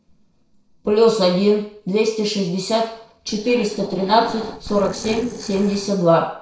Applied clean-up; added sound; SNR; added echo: neural separator model SepFormer DNS4.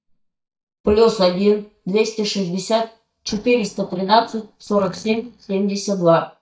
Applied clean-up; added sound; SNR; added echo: neural mask model DeepFilterNet 3.